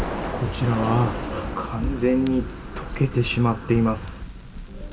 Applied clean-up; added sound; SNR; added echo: none; Crackle; 8 dB; reverberation time 0.7 s.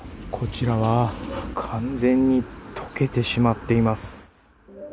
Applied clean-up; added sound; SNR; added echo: none; none; none; none.